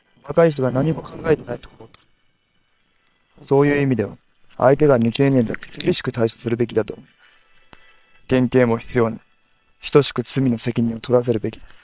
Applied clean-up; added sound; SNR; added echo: neural separator model SepFormer WHAM!.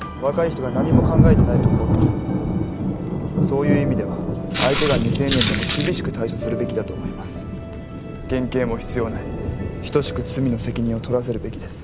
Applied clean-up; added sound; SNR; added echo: none; Thunder + Walk, footsteps; -3 dB; none.